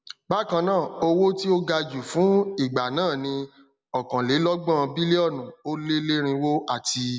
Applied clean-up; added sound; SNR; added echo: none; none; none; none.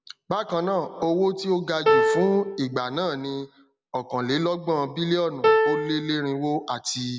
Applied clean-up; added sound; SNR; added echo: none; Piano; -2 dB; none.